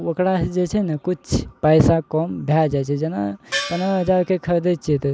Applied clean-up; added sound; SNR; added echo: none; Gong; 9 dB; none.